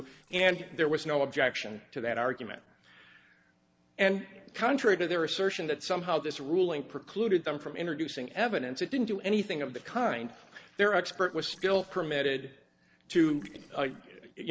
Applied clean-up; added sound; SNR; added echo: neural separator model SepFormer DNS4.